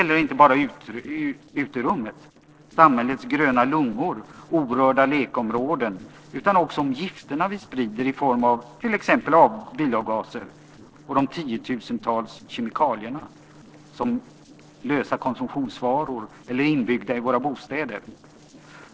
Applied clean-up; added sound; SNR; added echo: neural separator model SepFormer DNS4.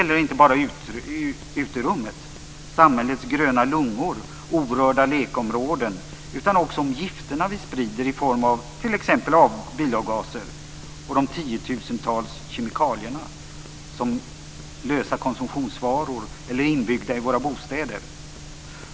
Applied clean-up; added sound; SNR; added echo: none; none; none; none.